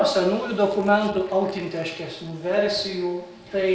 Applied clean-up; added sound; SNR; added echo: neural mask model Resemble Enhance denoiser.